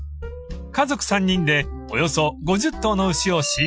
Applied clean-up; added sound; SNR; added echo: classical method Wiener filter.